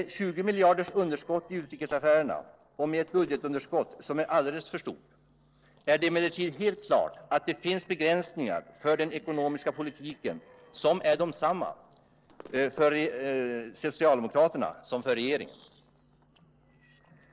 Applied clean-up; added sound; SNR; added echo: neural separator model SepFormer DNS4.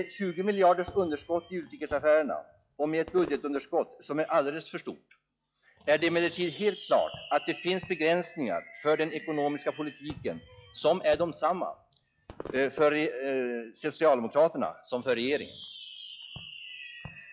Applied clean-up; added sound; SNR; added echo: classical method log-MMSE.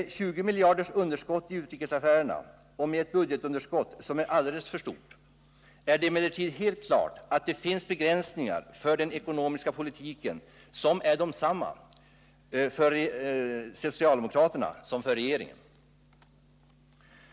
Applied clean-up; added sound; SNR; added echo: none; none; none; none.